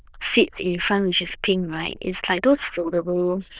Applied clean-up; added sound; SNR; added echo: neural diffusion model UNIVERSE++.